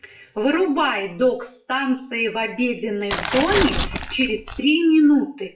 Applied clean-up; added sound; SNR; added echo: classical method WPE with log-MMSE.